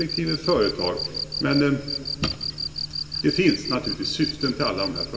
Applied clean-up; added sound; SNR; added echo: none; Cricket; 6 dB; reverberation time 1.7 s.